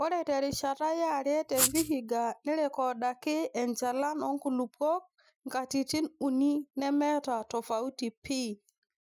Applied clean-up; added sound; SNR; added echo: classical method Wiener filter.